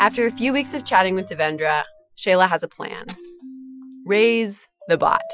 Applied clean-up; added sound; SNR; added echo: classical method Wiener filter.